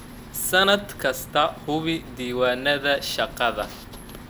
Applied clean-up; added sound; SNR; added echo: none; Engine; 17 dB; none.